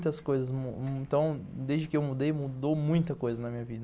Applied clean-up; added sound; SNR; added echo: none; none; none; none.